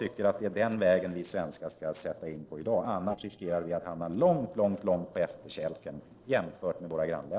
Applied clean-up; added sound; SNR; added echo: neural separator model SepFormer DNS4.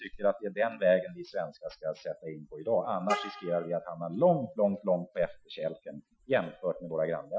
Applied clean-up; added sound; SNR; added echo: classical method Wiener filter.